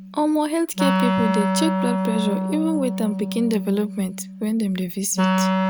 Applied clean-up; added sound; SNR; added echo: none; Wind instrument, woodwind instrument; 0 dB; none.